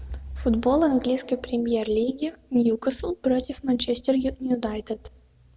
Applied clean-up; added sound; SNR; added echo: none; none; none; none.